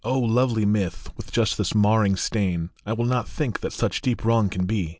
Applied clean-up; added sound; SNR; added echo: none; none; none; none.